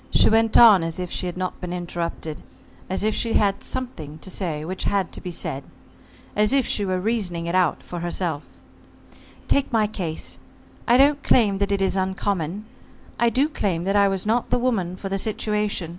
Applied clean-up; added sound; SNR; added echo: none; none; none; none.